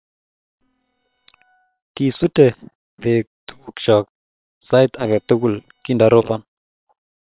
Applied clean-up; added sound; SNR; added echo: neural separator model SepFormer WHAM!.